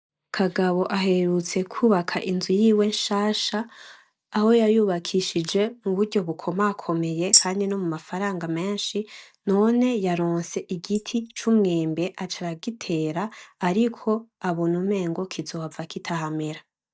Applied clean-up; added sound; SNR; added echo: neural mask model DeepFilterNet 3.